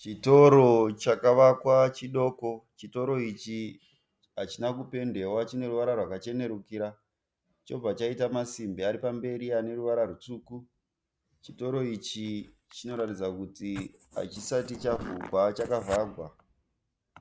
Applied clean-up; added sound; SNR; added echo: none; none; none; none.